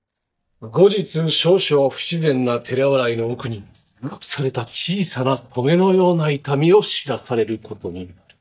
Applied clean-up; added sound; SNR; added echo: neural mask model DeepFilterNet 3.